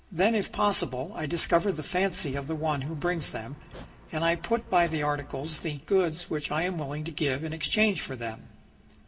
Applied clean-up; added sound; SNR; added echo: none; Domestic sounds, home sounds; 18 dB; reverberation time 0.9 s.